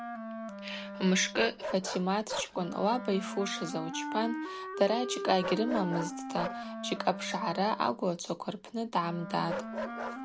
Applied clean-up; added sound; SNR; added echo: none; Wind instrument, woodwind instrument + Bark; 7 dB; none.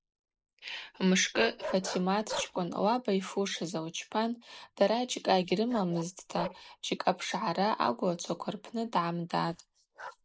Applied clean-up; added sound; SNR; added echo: neural mask model Resemble Enhance denoiser.